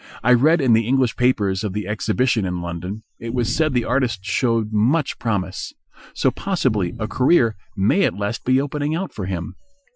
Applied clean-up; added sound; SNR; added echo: classical method Wiener filter.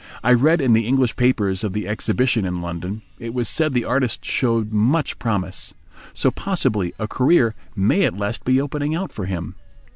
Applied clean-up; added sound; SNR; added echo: none; none; none; none.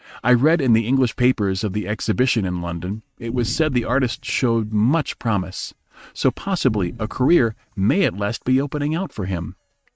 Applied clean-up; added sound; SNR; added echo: neural mask model RNNoise.